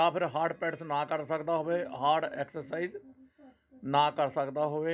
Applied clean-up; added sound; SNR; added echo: none; none; none; none.